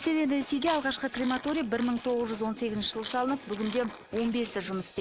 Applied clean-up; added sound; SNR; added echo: neural mask model Resemble Enhance denoiser.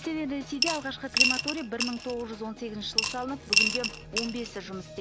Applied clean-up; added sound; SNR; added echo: none; Coin (dropping) / Glass; -4 dB; none.